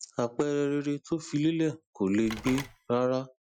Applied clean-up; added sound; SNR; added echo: classical method Wiener filter.